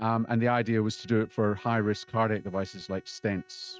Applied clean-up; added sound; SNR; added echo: neural mask model RNNoise.